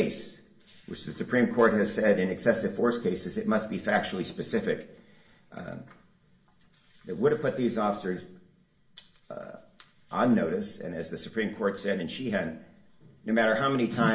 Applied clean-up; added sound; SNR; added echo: none; none; none; reverberation time 0.5 s.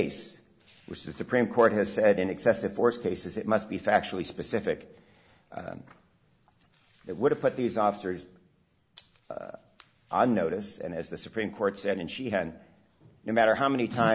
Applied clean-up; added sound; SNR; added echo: none; none; none; none.